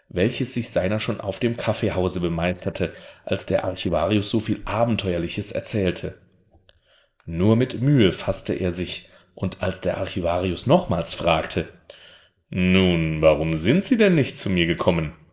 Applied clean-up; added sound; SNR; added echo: neural separator model SepFormer DNS4.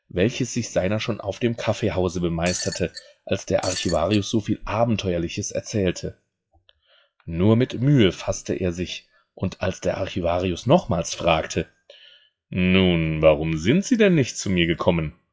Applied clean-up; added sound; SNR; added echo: classical method WPE with log-MMSE.